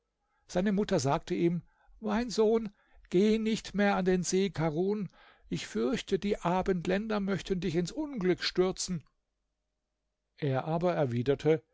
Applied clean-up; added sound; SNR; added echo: none; none; none; none.